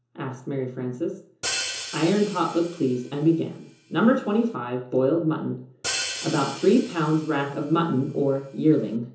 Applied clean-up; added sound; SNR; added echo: none; Hi-hat; 11 dB; reverberation time 0.6 s.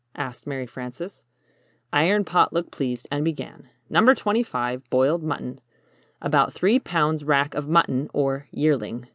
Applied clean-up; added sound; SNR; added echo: none; none; none; none.